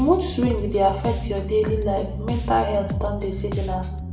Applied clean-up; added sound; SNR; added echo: none; Bass guitar; 4 dB; reverberation time 0.7 s.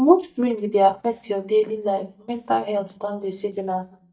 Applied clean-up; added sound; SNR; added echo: neural mask model DeepFilterNet 3.